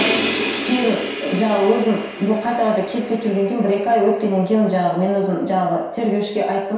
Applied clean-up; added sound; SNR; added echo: none; Crash cymbal; 9 dB; reverberation time 0.7 s.